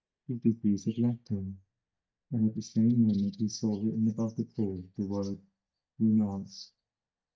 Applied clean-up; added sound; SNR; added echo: neural mask model DeepFilterNet 3.